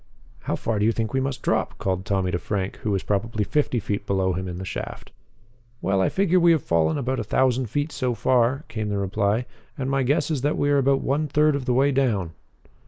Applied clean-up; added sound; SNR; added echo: neural mask model Resemble Enhance denoiser.